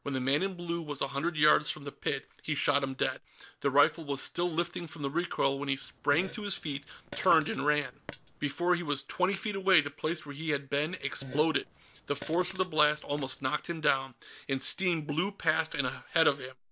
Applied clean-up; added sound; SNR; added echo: neural separator model SepFormer DNS4.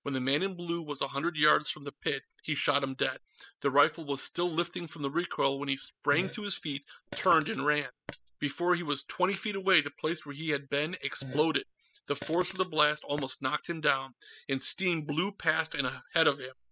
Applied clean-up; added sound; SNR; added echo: classical method spectral subtraction.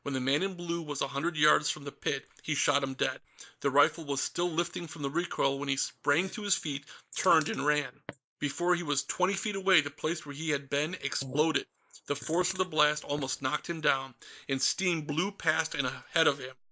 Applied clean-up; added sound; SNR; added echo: neural mask model Resemble Enhance denoiser.